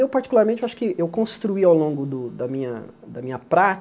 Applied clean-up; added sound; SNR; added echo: none; none; none; none.